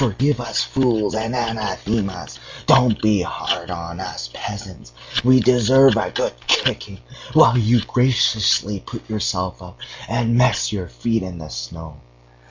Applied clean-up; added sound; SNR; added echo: none; none; none; none.